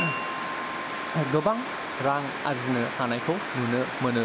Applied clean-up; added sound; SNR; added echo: none; Wind chime; 12 dB; none.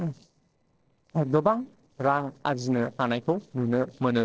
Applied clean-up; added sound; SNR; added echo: neural separator model SepFormer DNS4.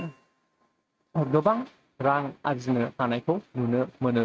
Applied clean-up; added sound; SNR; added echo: neural mask model RNNoise.